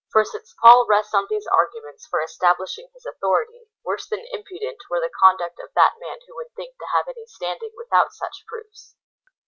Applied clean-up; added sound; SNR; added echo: none; none; none; none.